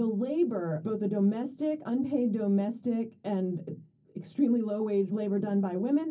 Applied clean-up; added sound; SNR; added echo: none; none; none; reverberation time 0.4 s.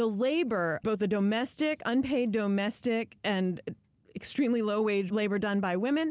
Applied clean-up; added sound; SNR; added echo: none; none; none; none.